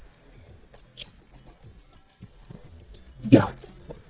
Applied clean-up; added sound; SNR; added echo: neural mask model DeepFilterNet 3.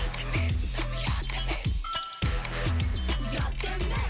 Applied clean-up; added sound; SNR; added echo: none; Bell; 15 dB; none.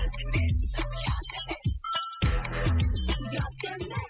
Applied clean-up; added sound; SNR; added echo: classical method spectral subtraction.